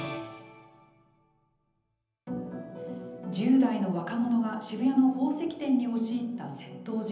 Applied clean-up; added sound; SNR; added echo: none; none; none; reverberation time 0.9 s.